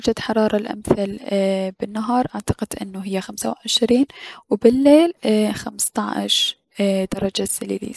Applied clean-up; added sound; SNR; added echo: neural mask model Resemble Enhance denoiser.